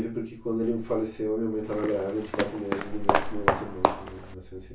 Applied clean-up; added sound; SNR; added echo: none; Walk, footsteps; -1 dB; reverberation time 0.2 s.